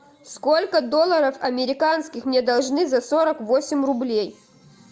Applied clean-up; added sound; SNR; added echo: none; none; none; none.